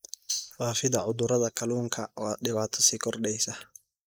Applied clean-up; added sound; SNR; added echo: neural mask model Resemble Enhance denoiser.